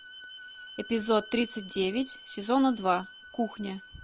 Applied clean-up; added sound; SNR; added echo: none; Bowed string instrument; 18 dB; none.